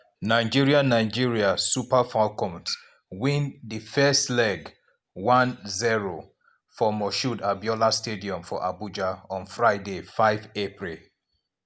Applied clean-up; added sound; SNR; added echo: none; none; none; none.